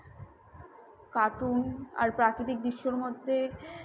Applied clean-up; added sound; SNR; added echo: none; none; none; none.